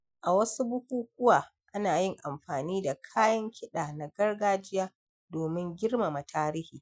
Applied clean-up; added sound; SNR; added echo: classical method Wiener filter.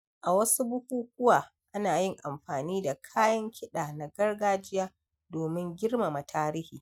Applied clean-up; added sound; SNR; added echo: neural mask model RNNoise.